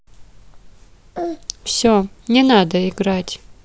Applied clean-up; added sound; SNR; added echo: none; none; none; none.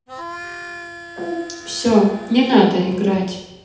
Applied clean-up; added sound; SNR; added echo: none; Harmonica; 16 dB; reverberation time 0.8 s.